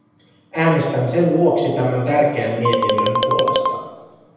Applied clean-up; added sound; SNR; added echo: none; Marimba, xylophone; 0 dB; reverberation time 1.1 s.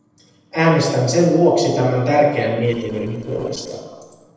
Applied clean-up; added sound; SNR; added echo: neural separator model SepFormer DNS4.